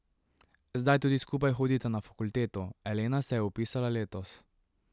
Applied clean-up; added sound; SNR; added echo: none; none; none; none.